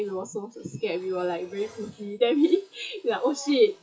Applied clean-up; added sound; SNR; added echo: classical method WPE with log-MMSE.